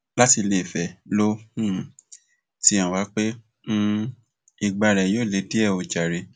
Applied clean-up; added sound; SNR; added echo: none; none; none; none.